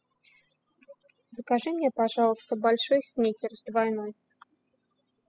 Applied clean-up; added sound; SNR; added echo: classical method spectral subtraction.